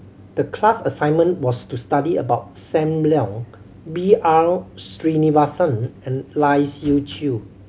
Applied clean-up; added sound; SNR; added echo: none; none; none; none.